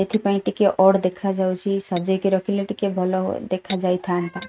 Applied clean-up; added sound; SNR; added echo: neural mask model RNNoise.